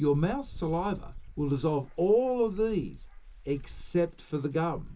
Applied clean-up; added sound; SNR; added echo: none; Bird / Dog; 15 dB; reverberation time 0.2 s.